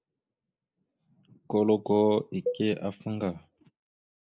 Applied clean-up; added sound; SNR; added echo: neural mask model Resemble Enhance denoiser.